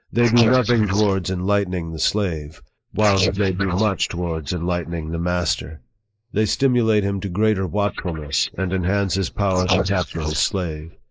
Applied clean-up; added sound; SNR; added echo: neural mask model Resemble Enhance denoiser.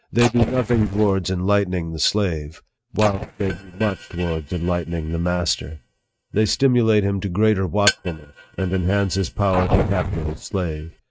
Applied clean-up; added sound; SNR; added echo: neural mask model RNNoise.